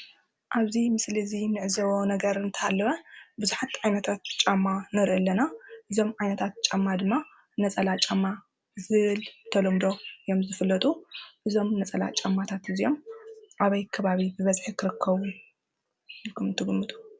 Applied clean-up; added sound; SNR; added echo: none; none; none; none.